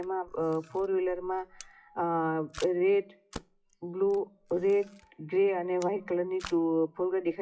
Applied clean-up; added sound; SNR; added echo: classical method WPE with log-MMSE.